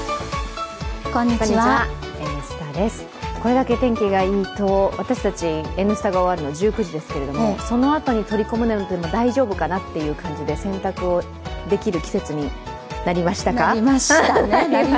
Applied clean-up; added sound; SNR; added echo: none; none; none; none.